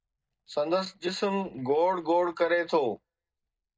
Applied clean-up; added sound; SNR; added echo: neural mask model DeepFilterNet 3.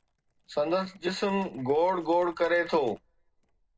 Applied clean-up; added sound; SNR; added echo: neural separator model SepFormer DNS4.